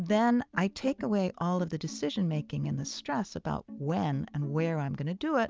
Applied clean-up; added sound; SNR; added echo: none; none; none; none.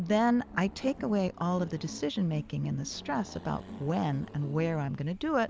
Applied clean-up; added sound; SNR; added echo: none; Accelerating, revving, vroom; 19 dB; none.